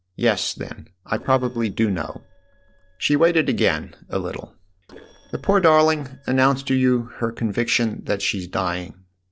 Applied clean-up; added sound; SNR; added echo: neural separator model SepFormer DNS4.